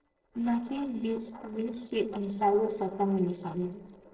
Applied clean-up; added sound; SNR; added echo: neural separator model SepFormer DNS4.